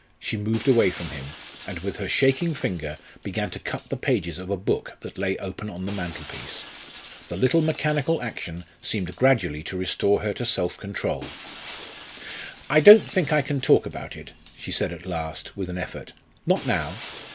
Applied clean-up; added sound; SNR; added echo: none; Shatter; 17 dB; none.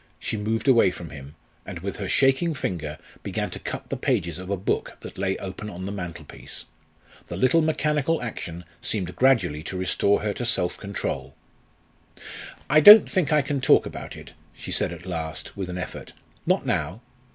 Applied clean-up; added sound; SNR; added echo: none; none; none; none.